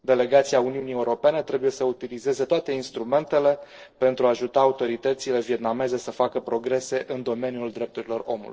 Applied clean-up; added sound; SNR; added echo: neural separator model SepFormer DNS4.